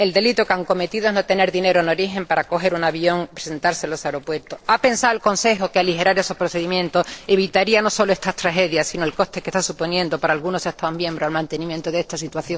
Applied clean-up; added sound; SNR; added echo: neural separator model SepFormer DNS4.